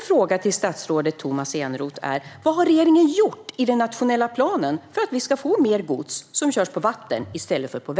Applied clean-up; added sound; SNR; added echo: none; none; none; none.